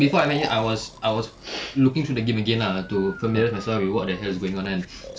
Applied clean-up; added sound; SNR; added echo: none; Breathing; 16 dB; none.